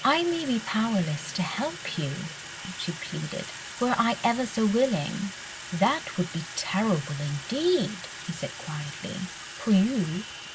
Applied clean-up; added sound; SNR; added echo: none; Sink (filling or washing) / Water tap, faucet; 12 dB; none.